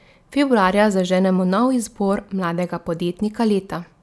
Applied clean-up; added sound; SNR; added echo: none; none; none; none.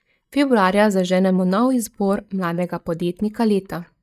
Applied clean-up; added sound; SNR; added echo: neural mask model DeepFilterNet 3.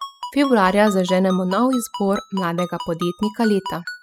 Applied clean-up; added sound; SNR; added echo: classical method spectral subtraction.